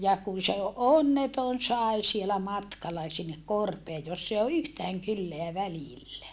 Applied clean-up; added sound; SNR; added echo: none; none; none; none.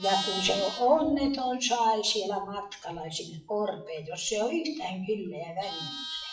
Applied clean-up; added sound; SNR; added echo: classical method WPE with log-MMSE.